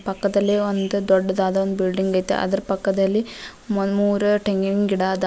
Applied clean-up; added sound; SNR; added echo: none; none; none; none.